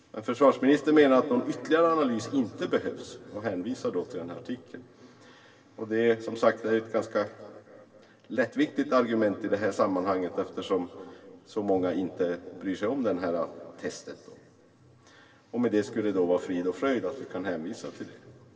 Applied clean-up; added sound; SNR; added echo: none; none; none; reverberation time 2.4 s.